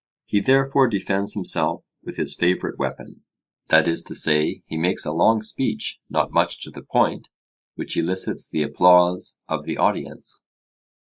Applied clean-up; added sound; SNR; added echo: neural mask model Resemble Enhance denoiser.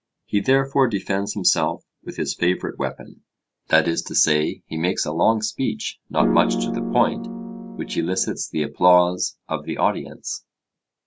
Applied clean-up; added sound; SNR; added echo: none; Piano; 2 dB; none.